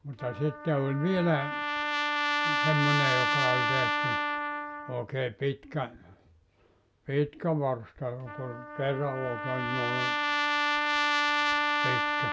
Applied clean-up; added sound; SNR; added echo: none; Trumpet; -2 dB; none.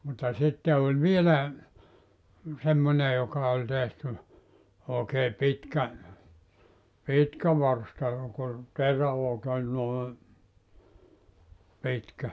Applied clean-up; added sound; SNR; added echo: none; none; none; none.